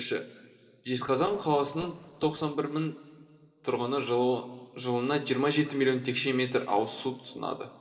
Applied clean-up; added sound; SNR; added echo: neural separator model SepFormer DNS4.